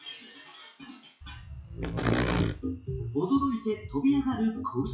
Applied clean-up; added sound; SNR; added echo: classical method WPE with log-MMSE.